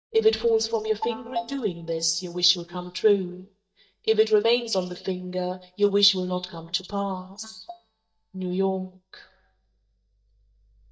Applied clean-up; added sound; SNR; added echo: neural mask model DeepFilterNet 3.